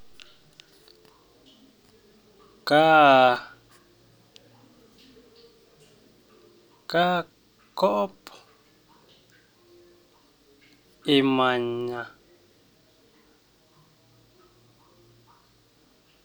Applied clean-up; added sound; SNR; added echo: none; none; none; none.